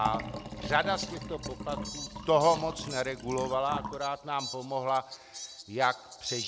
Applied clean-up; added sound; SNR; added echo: none; Liquid + Fowl; 9 dB; none.